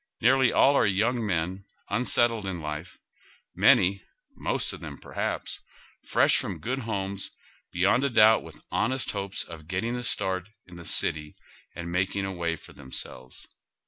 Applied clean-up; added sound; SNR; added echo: none; none; none; none.